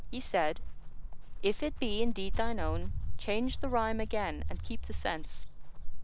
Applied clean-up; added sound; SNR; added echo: none; Walk, footsteps; -5 dB; none.